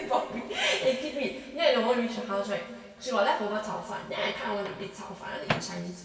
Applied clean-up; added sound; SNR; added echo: none; Microwave oven; 14 dB; reverberation time 2.2 s.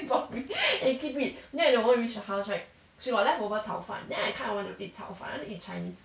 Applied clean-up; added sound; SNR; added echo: none; none; none; none.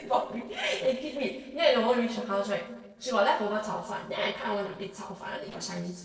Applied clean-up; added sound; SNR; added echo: neural separator model SepFormer DNS4.